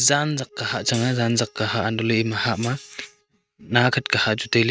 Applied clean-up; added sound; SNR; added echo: neural mask model RNNoise.